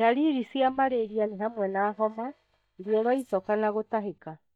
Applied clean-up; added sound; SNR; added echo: neural mask model DeepFilterNet 3.